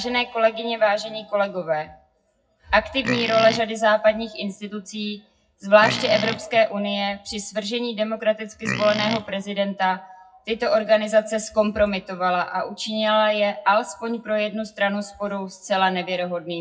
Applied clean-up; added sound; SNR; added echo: classical method WPE with log-MMSE.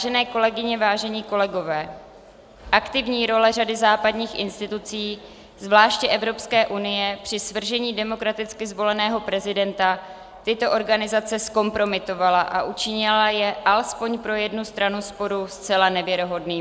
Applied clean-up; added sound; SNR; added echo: none; none; none; none.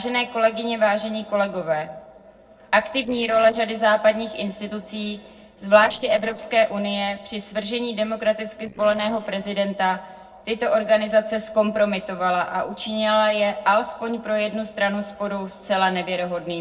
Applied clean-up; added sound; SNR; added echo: neural separator model SepFormer DNS4.